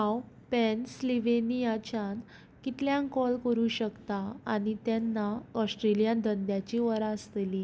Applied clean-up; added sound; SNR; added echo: none; none; none; none.